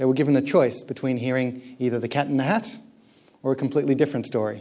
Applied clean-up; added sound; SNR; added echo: none; none; none; none.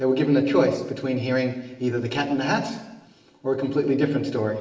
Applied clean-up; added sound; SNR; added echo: none; none; none; reverberation time 1.0 s.